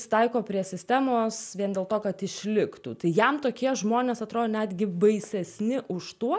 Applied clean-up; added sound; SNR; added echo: none; none; none; none.